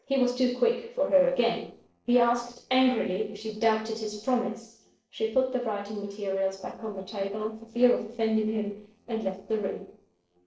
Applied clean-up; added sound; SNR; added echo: neural separator model SepFormer DNS4.